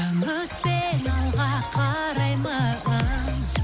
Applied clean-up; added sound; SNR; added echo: none; Chirp, tweet + Liquid; 17 dB; none.